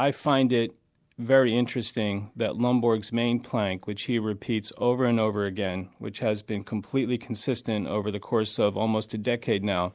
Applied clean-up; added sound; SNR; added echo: none; none; none; none.